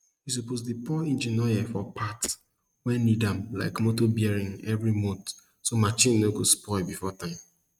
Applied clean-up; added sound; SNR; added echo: neural mask model RNNoise.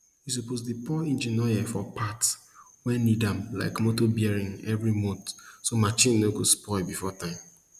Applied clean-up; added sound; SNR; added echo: none; none; none; none.